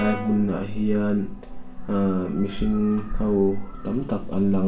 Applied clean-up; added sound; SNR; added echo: none; Brass instrument; 19 dB; reverberation time 0.3 s.